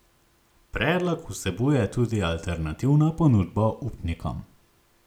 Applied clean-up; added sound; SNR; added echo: none; none; none; none.